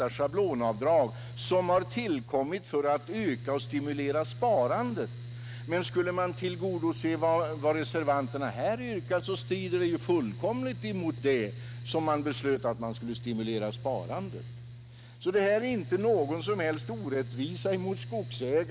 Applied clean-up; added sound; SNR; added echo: none; Mechanical fan; 11 dB; none.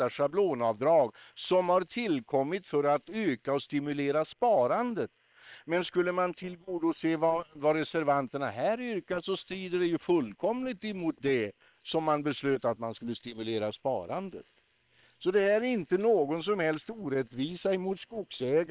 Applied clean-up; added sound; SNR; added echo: neural separator model SepFormer WHAM!.